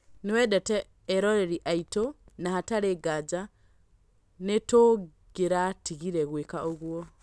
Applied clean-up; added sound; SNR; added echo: none; none; none; none.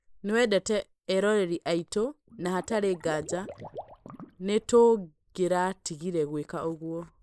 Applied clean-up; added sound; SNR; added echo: neural mask model Resemble Enhance denoiser.